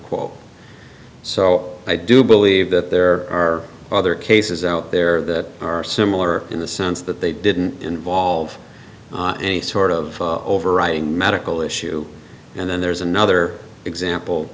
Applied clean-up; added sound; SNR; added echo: none; none; none; none.